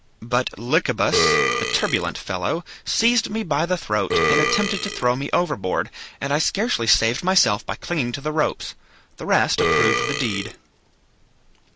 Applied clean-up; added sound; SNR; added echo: none; Burping, eructation; 0 dB; none.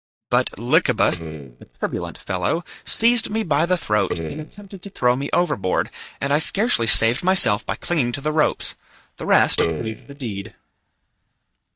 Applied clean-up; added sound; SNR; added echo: neural mask model DeepFilterNet 3.